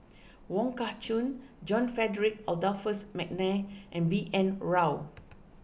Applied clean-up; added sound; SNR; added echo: none; none; none; none.